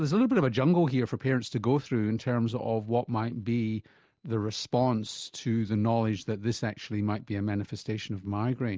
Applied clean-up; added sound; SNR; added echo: none; none; none; none.